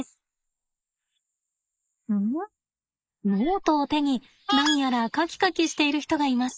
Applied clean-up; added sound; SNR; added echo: neural mask model Resemble Enhance denoiser.